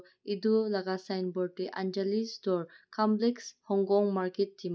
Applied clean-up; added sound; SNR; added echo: none; none; none; none.